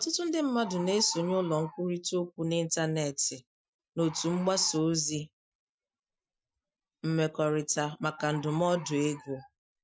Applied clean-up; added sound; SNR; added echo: classical method Wiener filter.